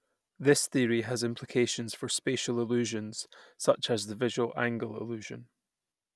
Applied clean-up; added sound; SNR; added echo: none; none; none; none.